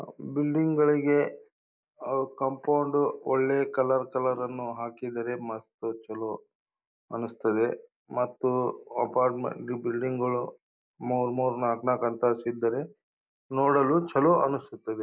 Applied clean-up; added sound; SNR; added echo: none; none; none; none.